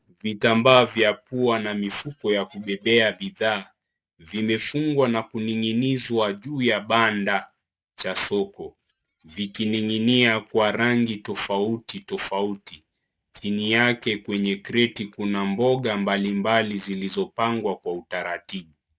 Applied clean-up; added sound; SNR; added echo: neural mask model DeepFilterNet 3.